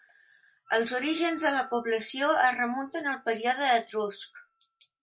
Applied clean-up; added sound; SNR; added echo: classical method log-MMSE.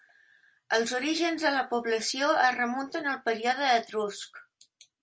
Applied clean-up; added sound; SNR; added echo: none; none; none; none.